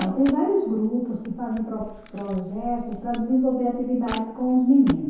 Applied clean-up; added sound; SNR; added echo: none; Camera; 17 dB; reverberation time 0.8 s.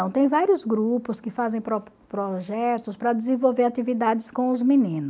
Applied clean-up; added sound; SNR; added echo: none; none; none; none.